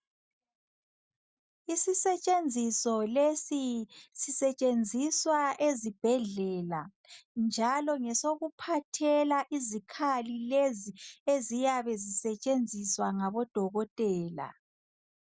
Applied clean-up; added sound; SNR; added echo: none; none; none; none.